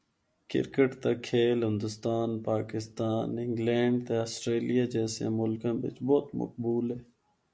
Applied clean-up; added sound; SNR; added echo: none; none; none; none.